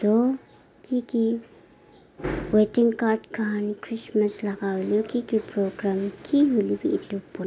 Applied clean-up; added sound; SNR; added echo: none; none; none; none.